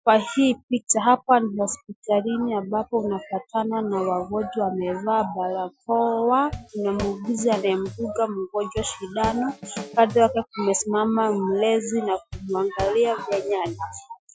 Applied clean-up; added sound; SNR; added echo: classical method Wiener filter.